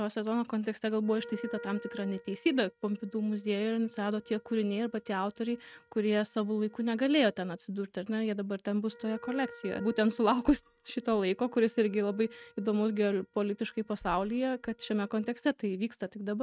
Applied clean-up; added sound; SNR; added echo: neural mask model RNNoise.